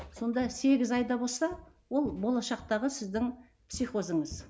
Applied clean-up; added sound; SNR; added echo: none; Walk, footsteps; 19 dB; none.